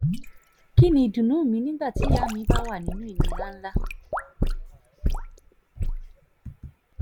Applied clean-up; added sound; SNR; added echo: none; Sink (filling or washing) / Gurgling / Liquid; -3 dB; none.